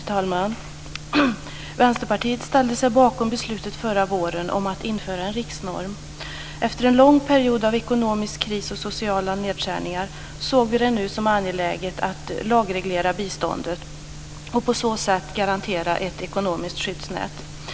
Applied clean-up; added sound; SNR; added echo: none; none; none; none.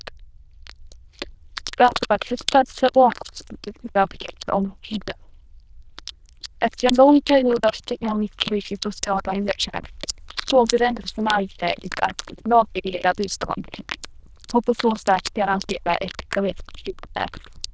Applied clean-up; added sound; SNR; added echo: neural diffusion model UNIVERSE++.